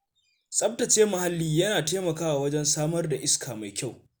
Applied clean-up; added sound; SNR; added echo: none; none; none; none.